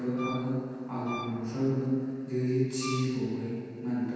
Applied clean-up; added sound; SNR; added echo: none; Wind instrument, woodwind instrument; 12 dB; reverberation time 2.1 s.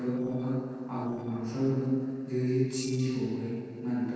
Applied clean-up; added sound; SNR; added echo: neural separator model SepFormer DNS4.